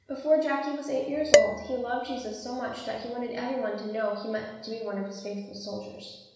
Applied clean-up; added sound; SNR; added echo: none; Dishes, pots, and pans; -3 dB; reverberation time 1.1 s.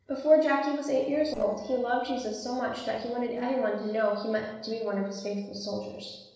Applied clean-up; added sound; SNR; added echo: neural separator model SepFormer DNS4.